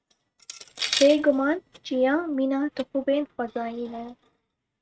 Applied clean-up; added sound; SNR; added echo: neural mask model RNNoise.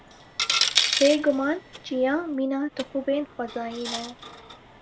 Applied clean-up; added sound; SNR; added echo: none; Coin (dropping); 3 dB; none.